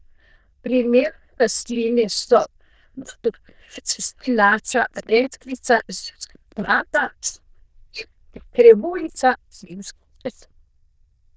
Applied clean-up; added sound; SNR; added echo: neural diffusion model UNIVERSE++.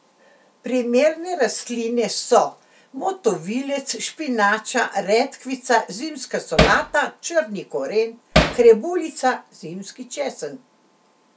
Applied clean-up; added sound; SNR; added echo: none; Hammer; -3 dB; none.